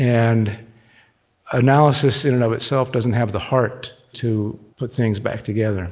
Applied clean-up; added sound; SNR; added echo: none; none; none; none.